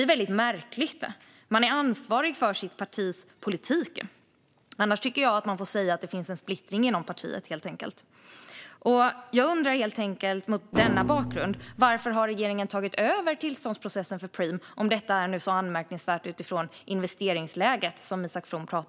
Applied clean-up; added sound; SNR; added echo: none; Thump, thud; 3 dB; none.